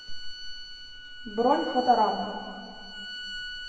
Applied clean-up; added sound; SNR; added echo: none; Bowed string instrument; 12 dB; reverberation time 1.7 s.